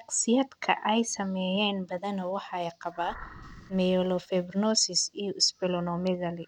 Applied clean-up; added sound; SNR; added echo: none; Animal; 18 dB; none.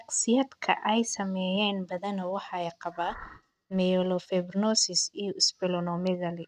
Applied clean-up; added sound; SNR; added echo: neural mask model RNNoise.